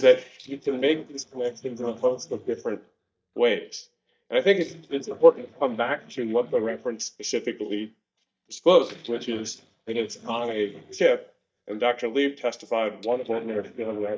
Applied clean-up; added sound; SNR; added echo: neural mask model DeepFilterNet 3.